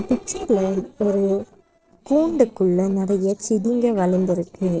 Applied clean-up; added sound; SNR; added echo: neural separator model SepFormer DNS4.